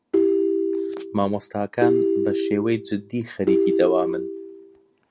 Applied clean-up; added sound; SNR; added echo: none; Ringtone; -4 dB; none.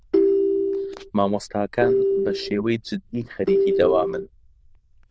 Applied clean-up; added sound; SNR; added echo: neural diffusion model UNIVERSE++.